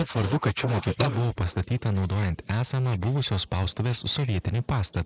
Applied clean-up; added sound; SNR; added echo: neural mask model Resemble Enhance denoiser.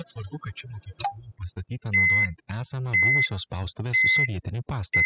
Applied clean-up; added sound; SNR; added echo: classical method spectral subtraction.